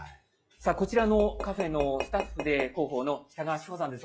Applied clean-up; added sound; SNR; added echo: classical method log-MMSE.